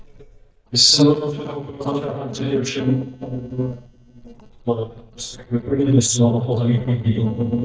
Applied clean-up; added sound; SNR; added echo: neural mask model DeepFilterNet 3.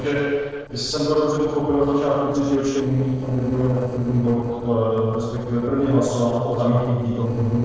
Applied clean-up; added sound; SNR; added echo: neural separator model SepFormer DNS4.